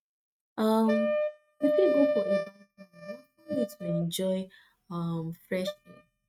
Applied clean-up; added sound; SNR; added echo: neural mask model RNNoise.